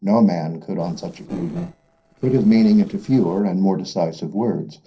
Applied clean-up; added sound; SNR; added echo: neural separator model SepFormer DNS4.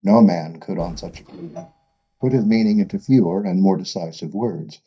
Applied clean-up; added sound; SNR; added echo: neural mask model DeepFilterNet 3.